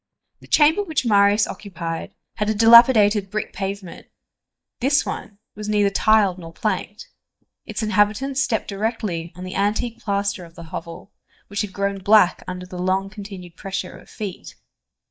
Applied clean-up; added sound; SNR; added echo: neural mask model DeepFilterNet 3.